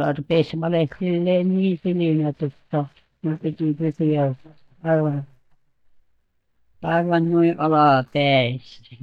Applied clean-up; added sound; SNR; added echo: neural mask model DeepFilterNet 3.